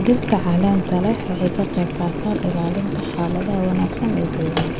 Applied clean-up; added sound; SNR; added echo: none; Boiling; 5 dB; none.